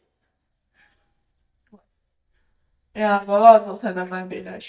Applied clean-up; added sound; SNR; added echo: neural mask model DeepFilterNet 3.